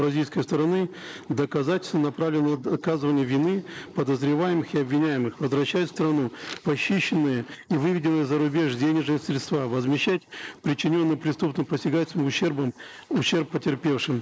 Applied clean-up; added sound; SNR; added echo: neural mask model Resemble Enhance denoiser.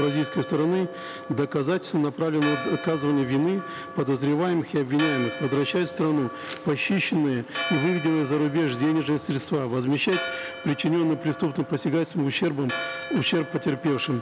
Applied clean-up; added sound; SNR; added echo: none; Church bell; 11 dB; none.